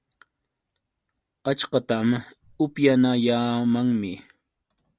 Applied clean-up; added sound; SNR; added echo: none; none; none; none.